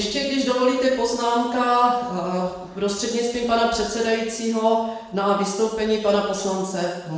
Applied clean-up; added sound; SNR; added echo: none; none; none; reverberation time 0.9 s.